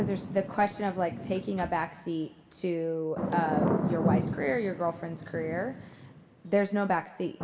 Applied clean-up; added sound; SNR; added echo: none; Thunder / Rain; 3 dB; reverberation time 2.3 s.